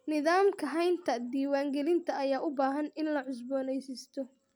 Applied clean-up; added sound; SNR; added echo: none; none; none; none.